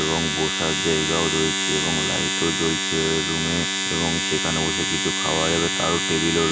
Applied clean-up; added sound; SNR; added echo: none; Domestic sounds, home sounds; -2 dB; none.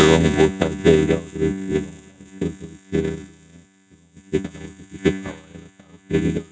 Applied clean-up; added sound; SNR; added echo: neural mask model RNNoise.